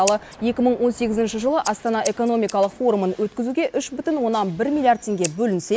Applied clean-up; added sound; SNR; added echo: none; Scissors; 17 dB; none.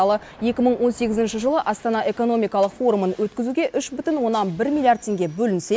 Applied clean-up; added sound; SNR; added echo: none; none; none; none.